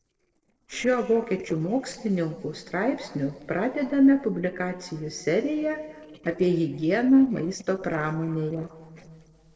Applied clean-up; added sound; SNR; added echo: neural separator model SepFormer DNS4.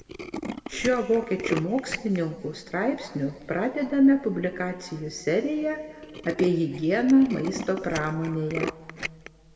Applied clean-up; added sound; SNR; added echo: none; Tools; 12 dB; reverberation time 1.9 s.